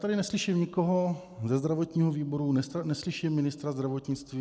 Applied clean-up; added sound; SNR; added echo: none; none; none; none.